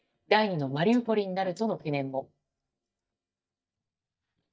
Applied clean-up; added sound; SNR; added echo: neural mask model DeepFilterNet 3.